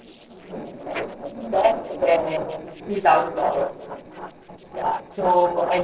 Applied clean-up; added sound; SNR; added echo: neural separator model SepFormer DNS4.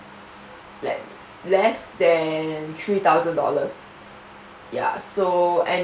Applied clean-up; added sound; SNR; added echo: none; none; none; none.